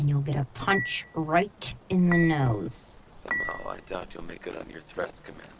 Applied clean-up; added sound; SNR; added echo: none; Dishes, pots, and pans / Chink, clink; 7 dB; none.